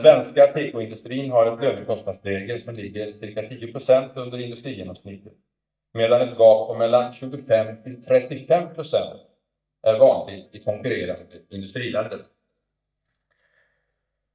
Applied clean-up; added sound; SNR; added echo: neural mask model DeepFilterNet 3.